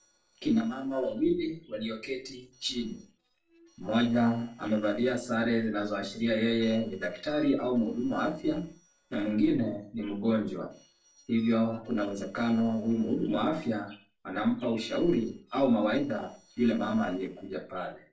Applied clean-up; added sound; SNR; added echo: neural separator model SepFormer DNS4.